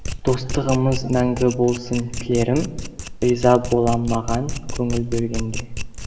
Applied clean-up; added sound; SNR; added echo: none; Domestic sounds, home sounds; 7 dB; reverberation time 0.9 s.